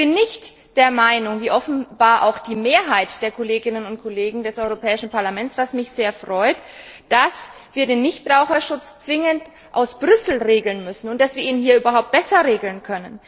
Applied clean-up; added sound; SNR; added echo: neural separator model SepFormer DNS4.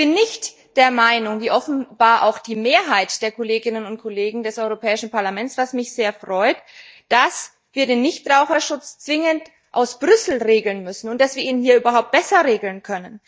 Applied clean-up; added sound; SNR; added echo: neural mask model DeepFilterNet 3.